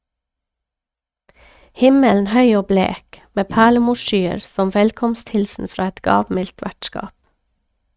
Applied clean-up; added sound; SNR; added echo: neural mask model RNNoise.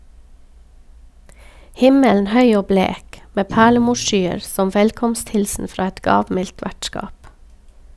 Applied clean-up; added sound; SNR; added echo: none; Thump, thud; 13 dB; none.